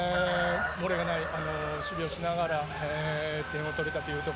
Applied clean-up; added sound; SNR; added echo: none; Chicken, rooster; 5 dB; none.